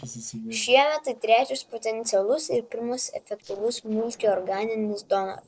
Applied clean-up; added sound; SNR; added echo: neural separator model SepFormer DNS4.